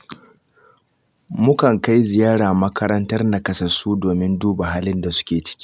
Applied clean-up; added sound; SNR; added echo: none; none; none; none.